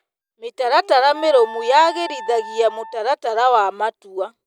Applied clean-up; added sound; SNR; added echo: none; Wind instrument, woodwind instrument; 16 dB; none.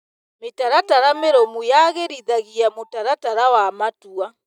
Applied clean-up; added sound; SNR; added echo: neural mask model DeepFilterNet 3.